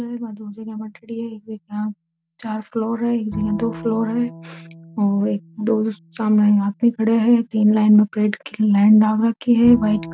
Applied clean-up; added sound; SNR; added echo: none; Bowed string instrument; 19 dB; none.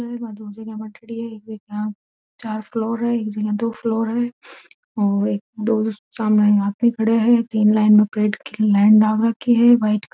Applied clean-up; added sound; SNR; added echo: none; none; none; none.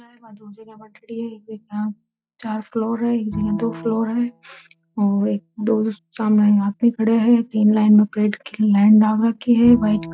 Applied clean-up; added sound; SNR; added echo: classical method log-MMSE.